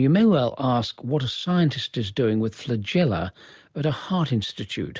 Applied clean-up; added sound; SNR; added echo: none; none; none; none.